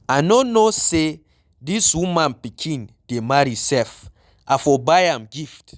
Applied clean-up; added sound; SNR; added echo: none; none; none; none.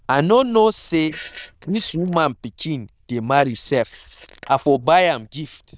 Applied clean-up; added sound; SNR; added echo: neural diffusion model UNIVERSE++.